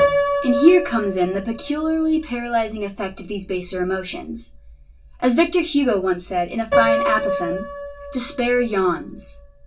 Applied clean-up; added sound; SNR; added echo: none; Piano; 5 dB; reverberation time 0.2 s.